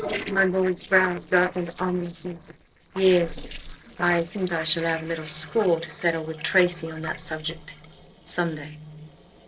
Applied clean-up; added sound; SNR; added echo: neural separator model SepFormer DNS4.